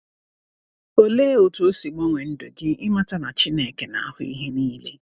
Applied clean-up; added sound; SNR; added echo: none; none; none; none.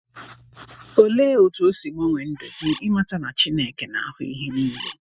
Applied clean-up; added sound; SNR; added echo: classical method Wiener filter.